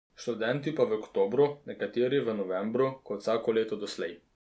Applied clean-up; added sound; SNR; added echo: none; none; none; none.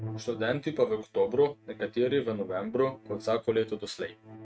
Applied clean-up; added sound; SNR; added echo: neural mask model RNNoise.